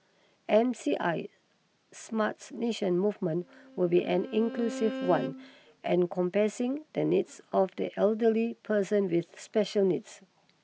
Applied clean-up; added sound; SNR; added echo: none; Bowed string instrument; 11 dB; none.